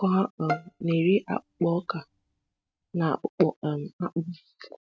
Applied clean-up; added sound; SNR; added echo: neural mask model RNNoise.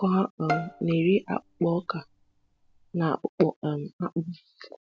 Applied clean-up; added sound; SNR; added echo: none; Bowed string instrument; 10 dB; none.